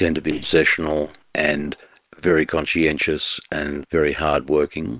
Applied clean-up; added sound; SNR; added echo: neural separator model SepFormer WHAM!.